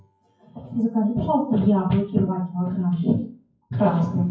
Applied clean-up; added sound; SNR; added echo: classical method WPE with log-MMSE.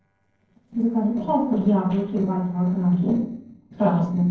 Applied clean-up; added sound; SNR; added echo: neural separator model SepFormer DNS4.